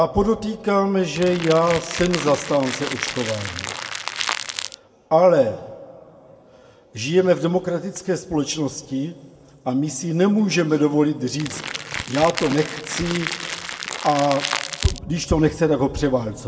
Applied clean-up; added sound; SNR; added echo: none; Crackle; 8 dB; reverberation time 1.2 s.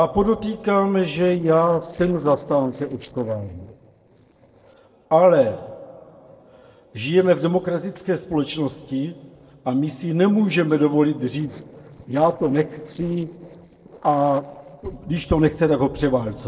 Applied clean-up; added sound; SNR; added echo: neural separator model SepFormer DNS4.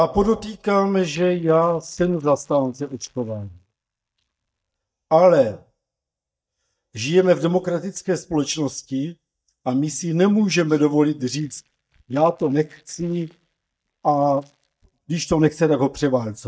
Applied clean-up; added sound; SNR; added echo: neural mask model DeepFilterNet 3.